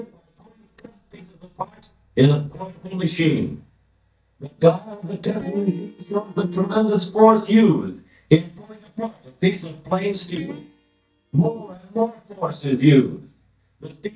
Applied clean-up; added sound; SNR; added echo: neural mask model DeepFilterNet 3.